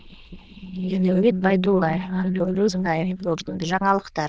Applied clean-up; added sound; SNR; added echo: neural diffusion model UNIVERSE++.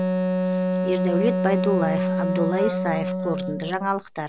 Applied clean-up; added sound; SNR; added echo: none; Wind instrument, woodwind instrument; -3 dB; none.